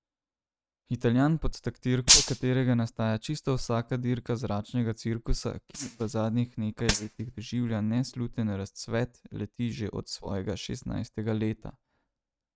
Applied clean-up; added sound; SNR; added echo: neural mask model RNNoise.